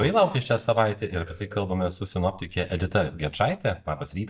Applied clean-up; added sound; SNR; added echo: neural mask model DeepFilterNet 3.